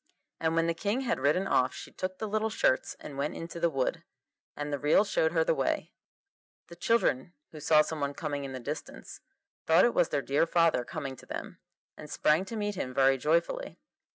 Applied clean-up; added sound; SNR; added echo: none; none; none; none.